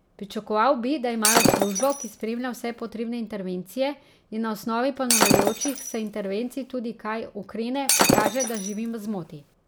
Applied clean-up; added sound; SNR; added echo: none; Shatter; -3 dB; none.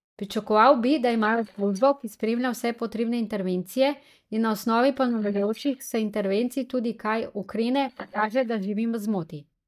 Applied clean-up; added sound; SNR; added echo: neural mask model DeepFilterNet 3.